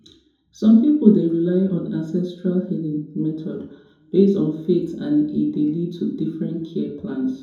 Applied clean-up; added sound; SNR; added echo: none; none; none; reverberation time 2.6 s.